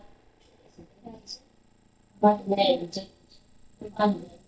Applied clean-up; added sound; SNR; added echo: neural mask model DeepFilterNet 3.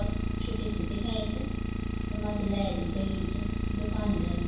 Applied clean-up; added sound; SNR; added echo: none; Idling; -5 dB; reverberation time 0.6 s.